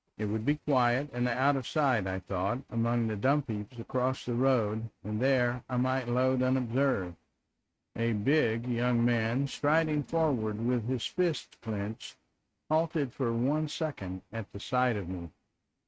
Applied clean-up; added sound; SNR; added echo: neural mask model RNNoise.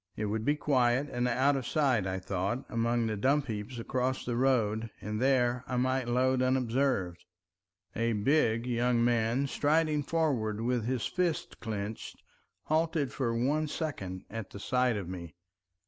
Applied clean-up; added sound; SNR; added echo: none; none; none; none.